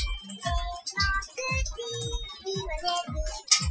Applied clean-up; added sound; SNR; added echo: classical method Wiener filter.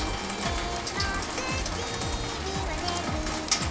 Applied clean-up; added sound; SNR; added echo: none; Rain; 0 dB; none.